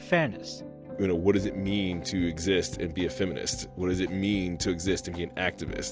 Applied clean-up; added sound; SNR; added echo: none; none; none; none.